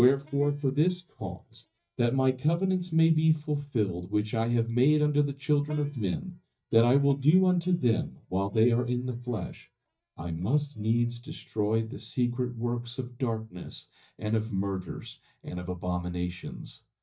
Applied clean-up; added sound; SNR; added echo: neural mask model DeepFilterNet 3.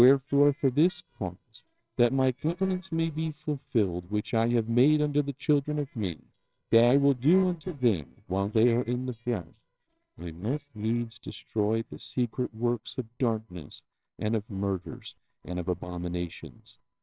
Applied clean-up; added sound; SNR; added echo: neural separator model SepFormer WHAMR!.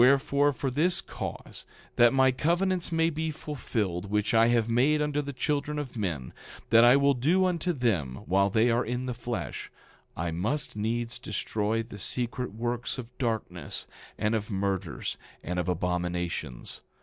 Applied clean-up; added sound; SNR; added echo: none; none; none; none.